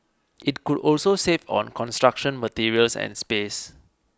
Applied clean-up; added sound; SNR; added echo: none; none; none; none.